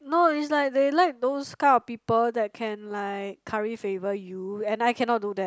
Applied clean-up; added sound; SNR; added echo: none; none; none; none.